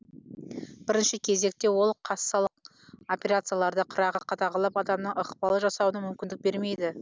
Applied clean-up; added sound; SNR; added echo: none; none; none; none.